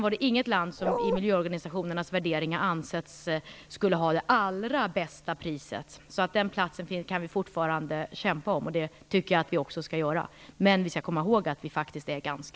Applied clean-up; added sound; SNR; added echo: none; Bark; -1 dB; none.